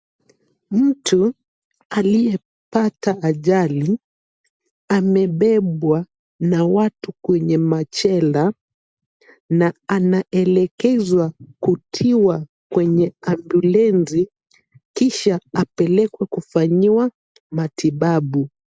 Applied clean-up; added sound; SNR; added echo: none; none; none; none.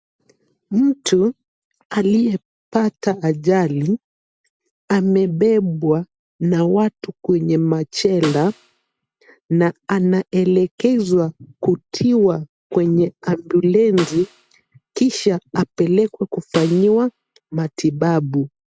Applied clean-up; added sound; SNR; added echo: none; Snare drum; 16 dB; none.